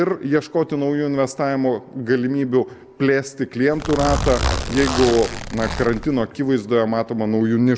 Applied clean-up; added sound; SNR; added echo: none; Zipper (clothing); 5 dB; none.